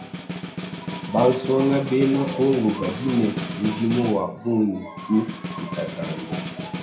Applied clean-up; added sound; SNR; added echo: none; Snare drum; 8 dB; reverberation time 0.5 s.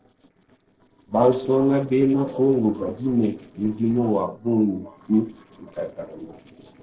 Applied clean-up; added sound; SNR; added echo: neural separator model SepFormer DNS4.